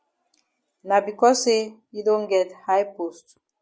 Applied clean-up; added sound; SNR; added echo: none; none; none; none.